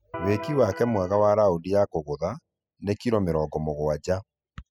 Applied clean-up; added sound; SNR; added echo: classical method spectral subtraction.